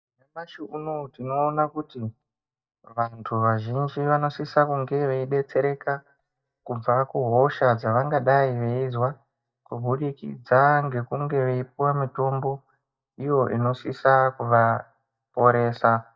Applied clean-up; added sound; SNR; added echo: neural mask model DeepFilterNet 3.